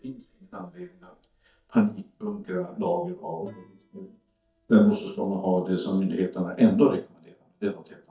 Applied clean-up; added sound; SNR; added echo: neural mask model DeepFilterNet 3.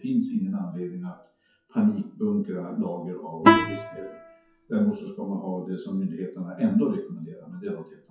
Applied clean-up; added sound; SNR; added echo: classical method WPE with log-MMSE.